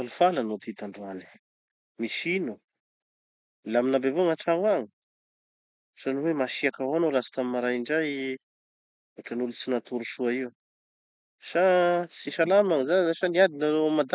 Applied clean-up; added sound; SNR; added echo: none; none; none; none.